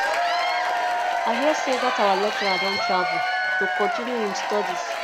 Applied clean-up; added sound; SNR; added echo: none; Applause / Crowd / Cheering; -3 dB; none.